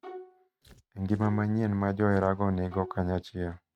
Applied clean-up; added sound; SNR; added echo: neural mask model RNNoise.